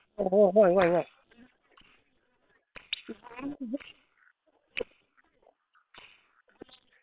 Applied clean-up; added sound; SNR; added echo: neural separator model SepFormer WHAM!.